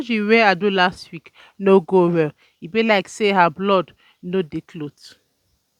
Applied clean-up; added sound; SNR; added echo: none; none; none; none.